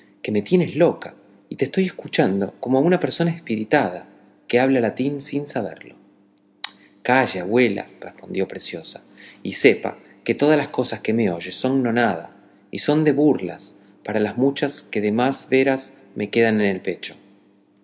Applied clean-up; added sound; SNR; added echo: none; none; none; none.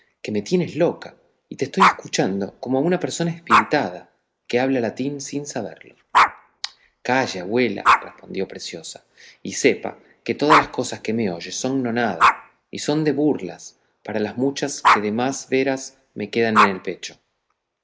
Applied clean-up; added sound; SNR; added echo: neural mask model Resemble Enhance denoiser.